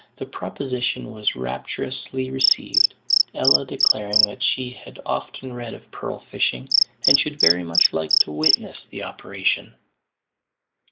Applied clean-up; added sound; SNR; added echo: neural mask model Resemble Enhance denoiser.